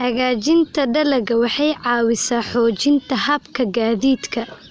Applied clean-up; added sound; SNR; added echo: none; none; none; none.